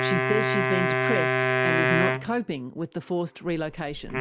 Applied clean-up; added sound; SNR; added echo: none; Wind instrument, woodwind instrument; -3 dB; none.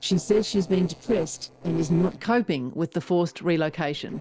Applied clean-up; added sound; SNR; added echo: neural separator model SepFormer DNS4.